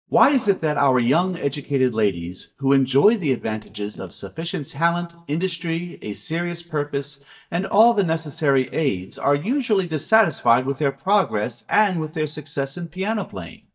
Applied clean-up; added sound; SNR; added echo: neural mask model DeepFilterNet 3.